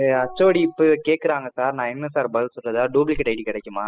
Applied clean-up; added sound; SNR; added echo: classical method spectral subtraction.